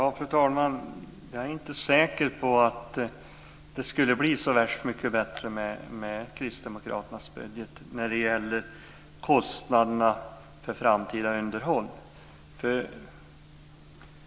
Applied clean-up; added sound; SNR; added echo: none; none; none; none.